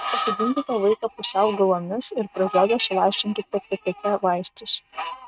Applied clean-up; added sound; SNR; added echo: neural mask model RNNoise.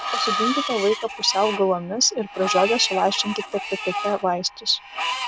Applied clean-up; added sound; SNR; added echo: none; Screech; 5 dB; none.